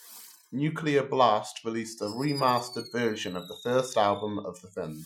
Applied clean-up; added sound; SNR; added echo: classical method Wiener filter.